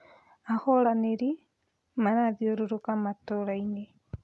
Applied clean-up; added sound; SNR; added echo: none; none; none; none.